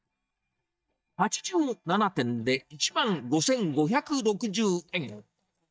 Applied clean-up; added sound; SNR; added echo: neural mask model DeepFilterNet 3.